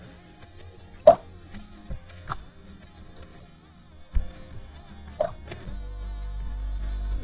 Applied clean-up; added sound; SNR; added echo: neural mask model DeepFilterNet 3.